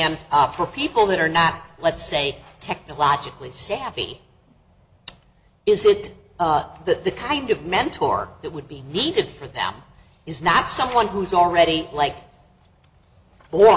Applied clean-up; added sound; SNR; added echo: none; none; none; none.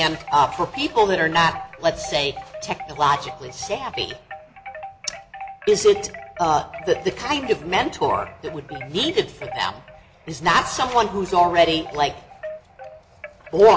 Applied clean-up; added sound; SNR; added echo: none; Wind chime; 16 dB; none.